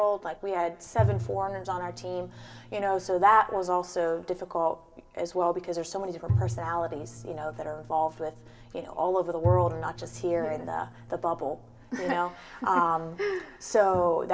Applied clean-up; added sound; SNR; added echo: none; Bowed string instrument; 6 dB; reverberation time 1.4 s.